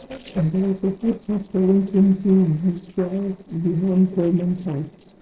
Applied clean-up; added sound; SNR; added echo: neural separator model SepFormer DNS4.